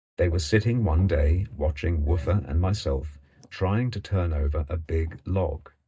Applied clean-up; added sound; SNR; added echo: neural mask model DeepFilterNet 3.